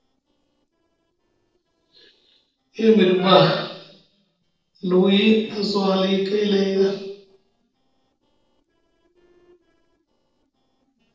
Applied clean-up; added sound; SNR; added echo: neural separator model SepFormer DNS4.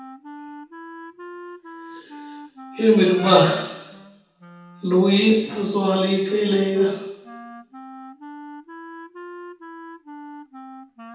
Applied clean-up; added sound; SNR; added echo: none; Wind instrument, woodwind instrument; 17 dB; reverberation time 0.8 s.